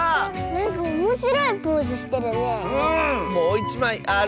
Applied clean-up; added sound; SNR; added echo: none; none; none; none.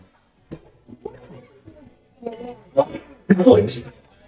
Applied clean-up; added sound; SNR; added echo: neural mask model DeepFilterNet 3.